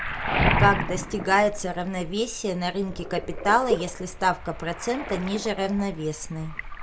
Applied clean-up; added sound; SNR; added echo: none; Waves, surf; 3 dB; none.